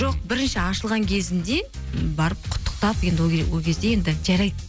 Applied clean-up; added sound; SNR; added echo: none; none; none; none.